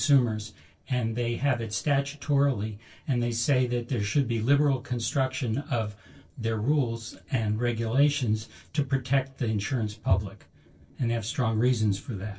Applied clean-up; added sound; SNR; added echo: neural separator model SepFormer DNS4.